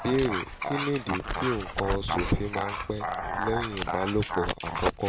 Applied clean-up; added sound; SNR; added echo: none; Dog; 1 dB; none.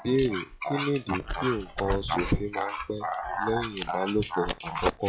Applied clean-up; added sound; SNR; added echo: classical method log-MMSE.